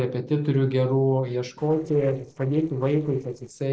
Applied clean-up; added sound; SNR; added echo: neural separator model SepFormer DNS4.